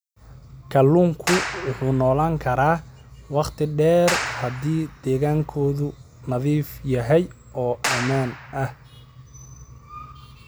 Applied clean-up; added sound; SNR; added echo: none; Clapping; 8 dB; none.